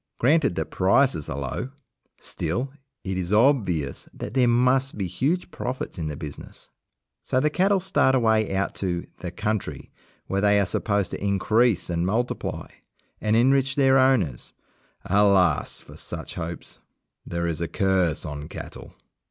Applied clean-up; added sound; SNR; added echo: none; none; none; none.